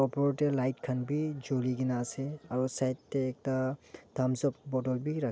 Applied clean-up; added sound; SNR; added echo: none; none; none; none.